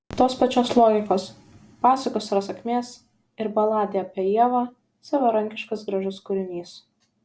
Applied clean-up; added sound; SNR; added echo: none; none; none; none.